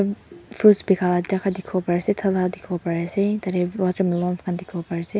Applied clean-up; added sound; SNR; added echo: none; none; none; none.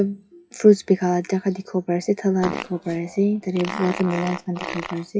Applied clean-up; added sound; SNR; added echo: classical method WPE with log-MMSE.